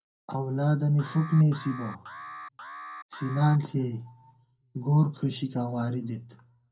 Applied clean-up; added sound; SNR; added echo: none; Alarm; 15 dB; reverberation time 0.3 s.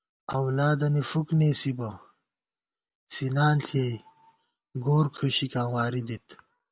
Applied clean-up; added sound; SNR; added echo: none; none; none; none.